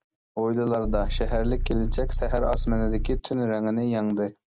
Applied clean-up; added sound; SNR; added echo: none; Idling / Car; -1 dB; none.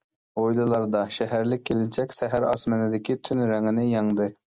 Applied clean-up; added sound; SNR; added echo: none; none; none; none.